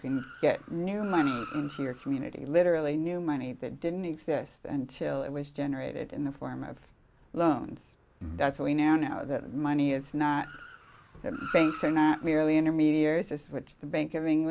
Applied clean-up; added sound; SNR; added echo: none; Car; 19 dB; none.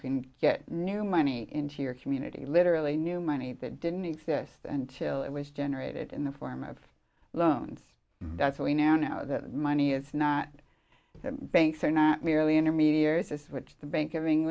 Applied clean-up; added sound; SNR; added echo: none; none; none; none.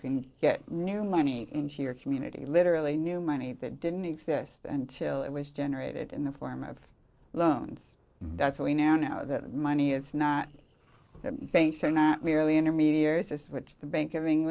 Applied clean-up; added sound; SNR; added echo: neural separator model SepFormer DNS4.